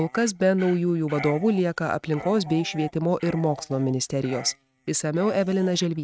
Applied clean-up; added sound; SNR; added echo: neural mask model RNNoise.